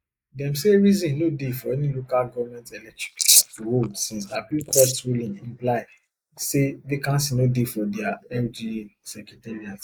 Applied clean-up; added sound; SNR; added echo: neural mask model Resemble Enhance denoiser.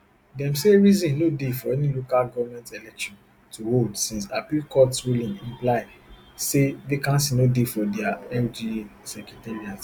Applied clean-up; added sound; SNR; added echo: none; none; none; none.